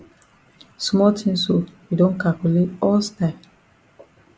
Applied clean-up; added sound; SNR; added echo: none; none; none; none.